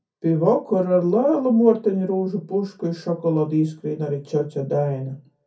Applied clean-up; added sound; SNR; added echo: none; none; none; reverberation time 0.3 s.